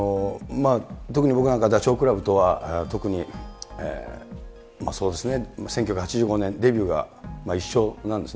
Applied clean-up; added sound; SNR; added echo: none; none; none; none.